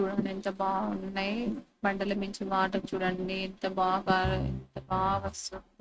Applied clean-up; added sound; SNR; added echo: neural mask model RNNoise.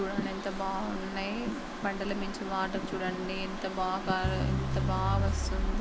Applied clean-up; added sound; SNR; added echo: none; Crackle; 1 dB; none.